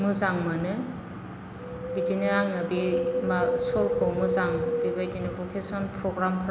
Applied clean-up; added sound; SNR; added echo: none; Wind; 2 dB; none.